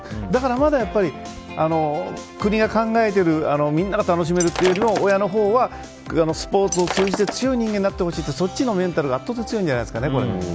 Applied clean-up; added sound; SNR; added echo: none; Shatter; 9 dB; none.